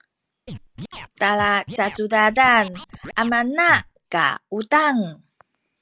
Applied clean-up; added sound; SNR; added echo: none; Scratching (performance technique); 17 dB; none.